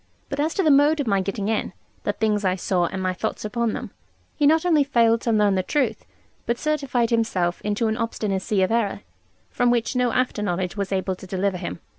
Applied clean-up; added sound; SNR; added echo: none; none; none; none.